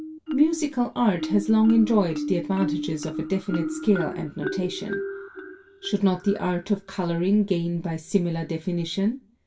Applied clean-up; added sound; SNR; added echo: none; Marimba, xylophone; 9 dB; reverberation time 0.2 s.